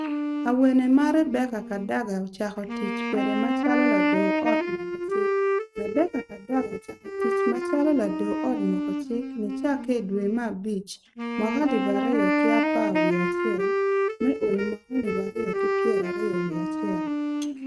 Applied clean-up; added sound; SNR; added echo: neural mask model RNNoise.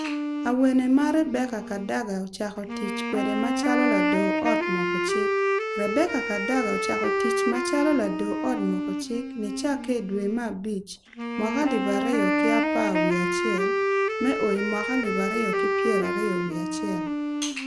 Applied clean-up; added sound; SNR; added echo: none; Wind instrument, woodwind instrument; 0 dB; none.